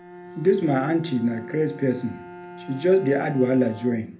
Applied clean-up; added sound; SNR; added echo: none; Bowed string instrument; 16 dB; reverberation time 0.3 s.